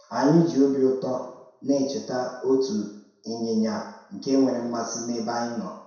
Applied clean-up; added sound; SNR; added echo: none; none; none; reverberation time 0.7 s.